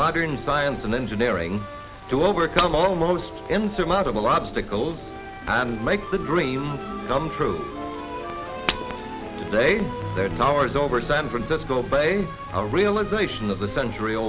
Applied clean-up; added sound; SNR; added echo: none; Shatter; 11 dB; none.